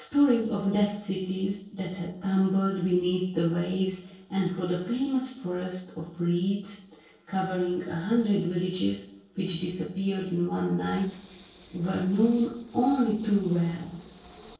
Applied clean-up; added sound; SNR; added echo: neural separator model SepFormer DNS4.